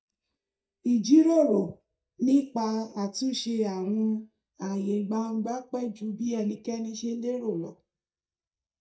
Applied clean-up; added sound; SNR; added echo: neural mask model DeepFilterNet 3.